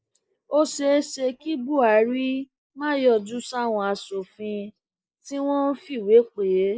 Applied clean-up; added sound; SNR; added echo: neural mask model Resemble Enhance denoiser.